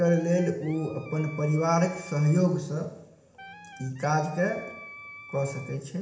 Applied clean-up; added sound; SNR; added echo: none; Wind instrument, woodwind instrument; 18 dB; reverberation time 0.8 s.